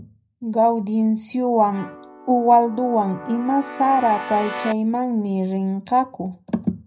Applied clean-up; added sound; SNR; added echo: none; Keyboard (musical); 12 dB; reverberation time 0.4 s.